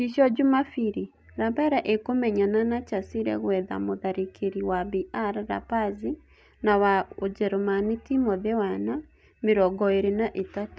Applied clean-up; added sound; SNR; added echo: none; none; none; none.